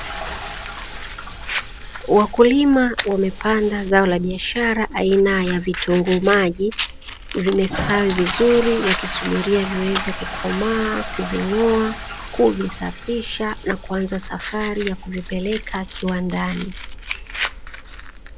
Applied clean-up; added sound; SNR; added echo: none; Toilet flush + Fire; 8 dB; none.